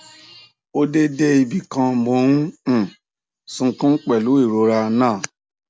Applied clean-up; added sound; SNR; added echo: none; none; none; none.